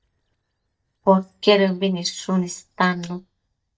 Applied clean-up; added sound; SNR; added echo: neural mask model DeepFilterNet 3.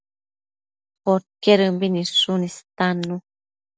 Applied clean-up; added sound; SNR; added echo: none; none; none; none.